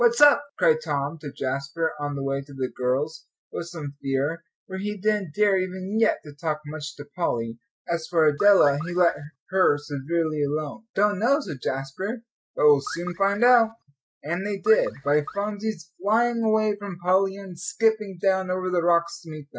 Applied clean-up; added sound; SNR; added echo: neural mask model DeepFilterNet 3.